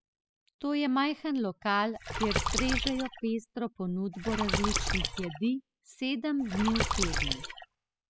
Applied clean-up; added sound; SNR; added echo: classical method spectral subtraction.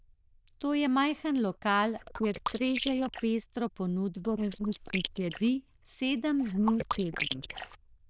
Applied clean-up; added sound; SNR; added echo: neural diffusion model UNIVERSE++.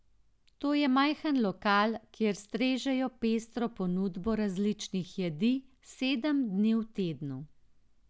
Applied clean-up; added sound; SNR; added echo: none; none; none; none.